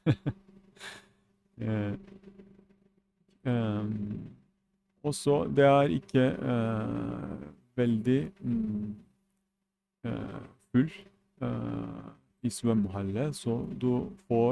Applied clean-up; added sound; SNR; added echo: neural mask model RNNoise.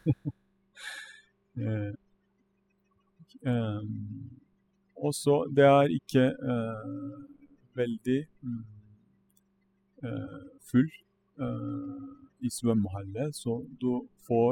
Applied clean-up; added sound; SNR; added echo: classical method spectral subtraction.